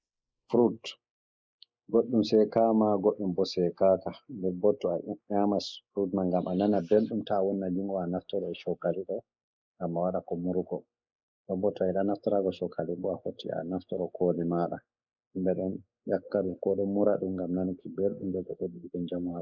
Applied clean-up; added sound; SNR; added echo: neural mask model Resemble Enhance denoiser.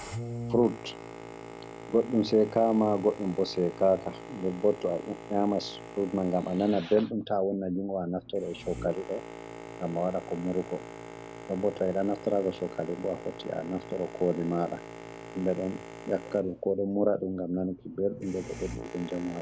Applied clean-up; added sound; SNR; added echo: none; Boat, Water vehicle; 13 dB; none.